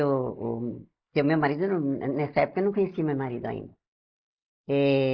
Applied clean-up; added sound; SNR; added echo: neural mask model Resemble Enhance denoiser.